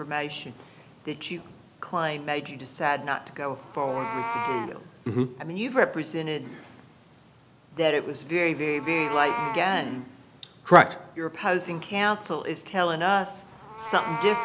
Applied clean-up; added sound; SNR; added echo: none; Meow; 11 dB; none.